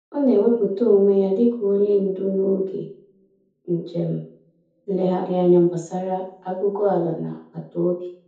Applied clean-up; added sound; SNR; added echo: none; none; none; reverberation time 0.6 s.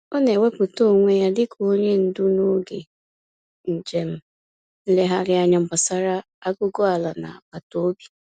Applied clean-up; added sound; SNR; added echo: none; none; none; none.